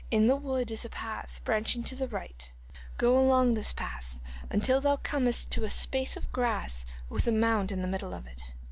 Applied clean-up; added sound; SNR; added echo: none; none; none; none.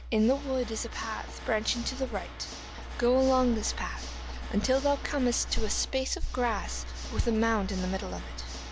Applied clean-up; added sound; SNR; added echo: none; Water / Mechanisms; 15 dB; none.